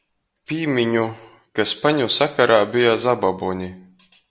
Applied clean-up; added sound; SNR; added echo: none; none; none; none.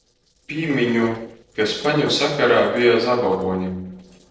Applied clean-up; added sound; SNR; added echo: neural separator model SepFormer DNS4.